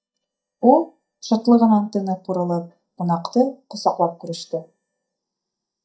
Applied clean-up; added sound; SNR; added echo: neural mask model DeepFilterNet 3.